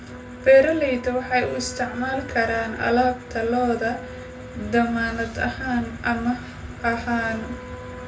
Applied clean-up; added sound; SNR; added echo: none; Wind instrument, woodwind instrument; 18 dB; reverberation time 0.3 s.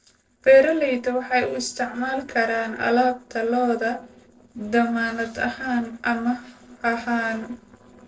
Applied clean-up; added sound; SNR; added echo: neural separator model SepFormer DNS4.